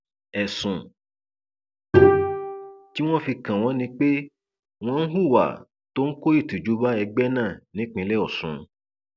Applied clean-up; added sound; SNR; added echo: none; Bowed string instrument; -2 dB; none.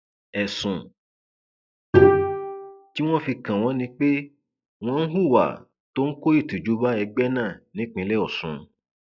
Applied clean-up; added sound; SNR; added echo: classical method log-MMSE.